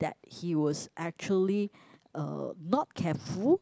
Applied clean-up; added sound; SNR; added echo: none; none; none; none.